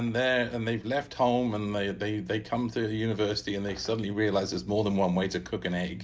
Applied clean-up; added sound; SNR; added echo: none; none; none; none.